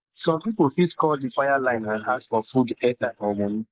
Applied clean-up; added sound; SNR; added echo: neural mask model Resemble Enhance denoiser.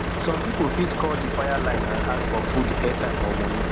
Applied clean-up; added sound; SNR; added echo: none; Truck; -3 dB; none.